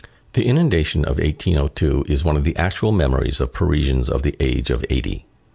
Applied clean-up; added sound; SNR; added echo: none; none; none; none.